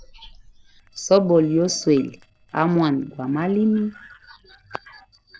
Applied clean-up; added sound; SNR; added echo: neural separator model SepFormer DNS4.